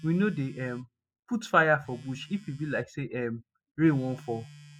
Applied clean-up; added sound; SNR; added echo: classical method spectral subtraction.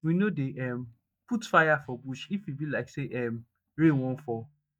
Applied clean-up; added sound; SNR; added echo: neural mask model DeepFilterNet 3.